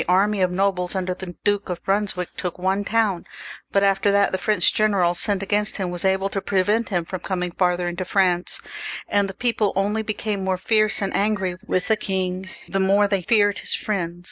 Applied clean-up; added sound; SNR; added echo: neural mask model DeepFilterNet 3.